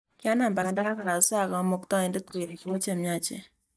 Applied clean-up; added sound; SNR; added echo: neural mask model DeepFilterNet 3.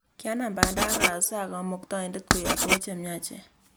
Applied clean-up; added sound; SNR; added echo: none; Writing; -4 dB; none.